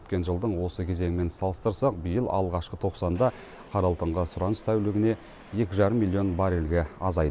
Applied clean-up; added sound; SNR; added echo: none; none; none; none.